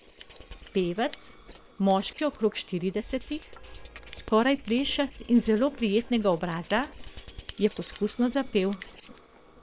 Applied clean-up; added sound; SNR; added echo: neural separator model SepFormer WHAM!.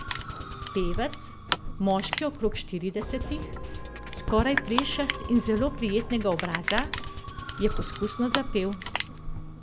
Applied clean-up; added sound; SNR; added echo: none; Crushing + Musical instrument; 3 dB; none.